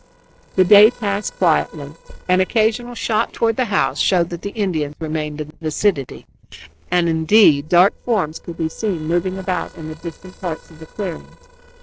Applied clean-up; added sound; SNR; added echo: neural separator model SepFormer DNS4.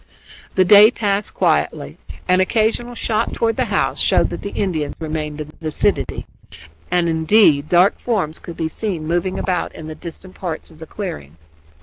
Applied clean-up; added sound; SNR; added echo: none; none; none; none.